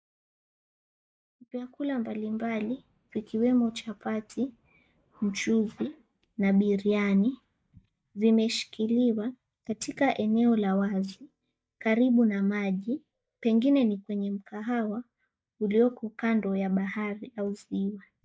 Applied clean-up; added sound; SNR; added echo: neural mask model DeepFilterNet 3.